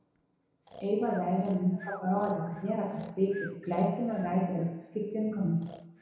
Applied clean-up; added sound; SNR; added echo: none; Breathing; 20 dB; reverberation time 1.0 s.